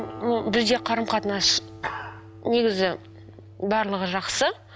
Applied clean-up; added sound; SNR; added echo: none; Acoustic guitar; 18 dB; none.